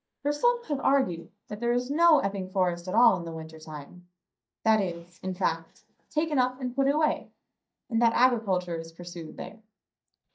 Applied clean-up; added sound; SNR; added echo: neural mask model DeepFilterNet 3.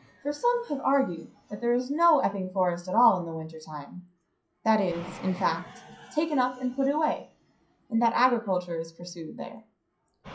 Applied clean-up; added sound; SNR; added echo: classical method WPE with log-MMSE.